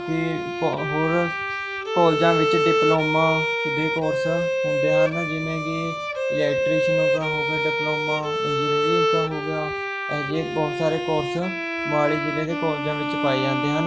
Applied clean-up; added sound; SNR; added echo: none; Bowed string instrument; -2 dB; none.